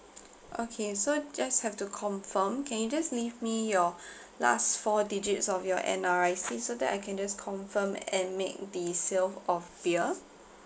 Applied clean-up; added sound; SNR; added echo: none; none; none; none.